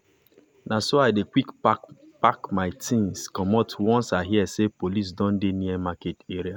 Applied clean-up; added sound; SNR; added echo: none; none; none; none.